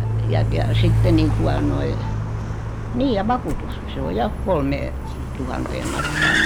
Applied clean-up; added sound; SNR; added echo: none; Car; -3 dB; none.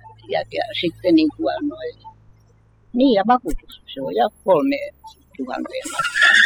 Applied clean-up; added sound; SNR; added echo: classical method spectral subtraction.